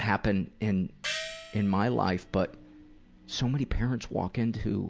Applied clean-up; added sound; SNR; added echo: none; Gong; 10 dB; none.